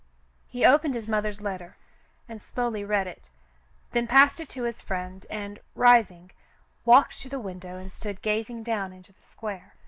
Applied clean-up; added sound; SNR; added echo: neural mask model Resemble Enhance denoiser.